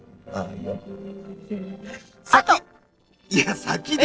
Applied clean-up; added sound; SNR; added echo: neural separator model SepFormer DNS4.